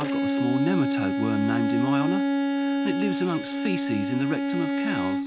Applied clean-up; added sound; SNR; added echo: none; Bowed string instrument; -3 dB; none.